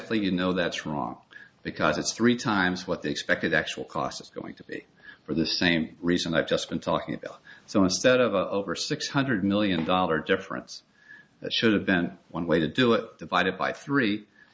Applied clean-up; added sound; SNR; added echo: none; none; none; none.